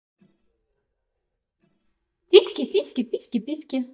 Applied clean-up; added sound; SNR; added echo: neural mask model DeepFilterNet 3.